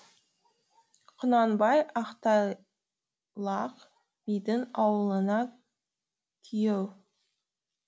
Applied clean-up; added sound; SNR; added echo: none; none; none; none.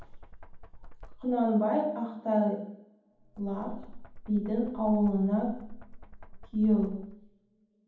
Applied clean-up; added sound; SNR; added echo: none; Knock; 15 dB; reverberation time 0.8 s.